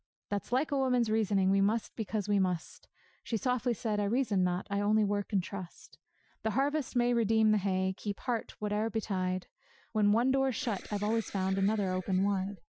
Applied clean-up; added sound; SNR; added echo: classical method Wiener filter.